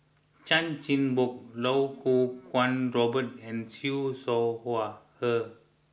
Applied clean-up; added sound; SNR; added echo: none; none; none; none.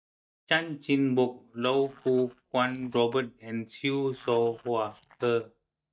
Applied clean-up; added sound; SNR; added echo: neural mask model DeepFilterNet 3.